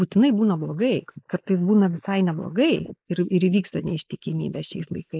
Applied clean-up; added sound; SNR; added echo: neural mask model Resemble Enhance denoiser.